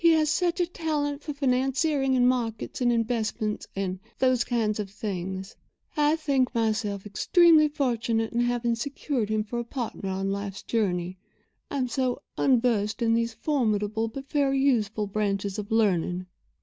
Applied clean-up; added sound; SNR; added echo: none; none; none; none.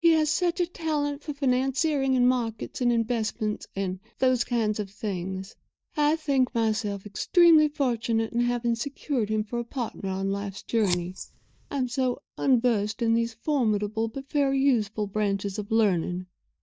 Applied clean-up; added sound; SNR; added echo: neural mask model DeepFilterNet 3.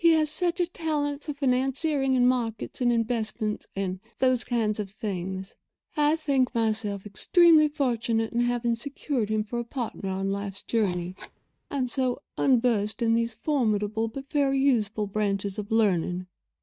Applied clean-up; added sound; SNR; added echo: neural mask model RNNoise.